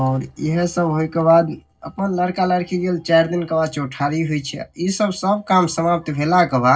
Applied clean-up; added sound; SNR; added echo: neural separator model SepFormer DNS4.